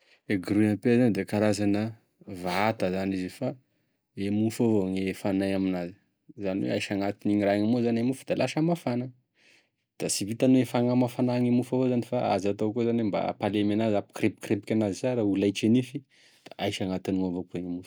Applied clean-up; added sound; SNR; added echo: none; none; none; none.